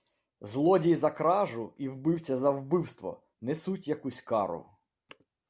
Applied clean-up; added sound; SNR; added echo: none; none; none; none.